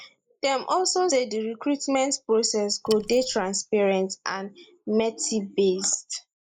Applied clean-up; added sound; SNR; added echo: neural mask model Resemble Enhance denoiser.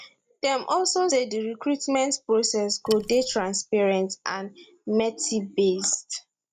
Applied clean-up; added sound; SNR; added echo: none; Wood; 16 dB; none.